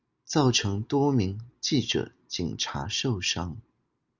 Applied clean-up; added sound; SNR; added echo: none; none; none; none.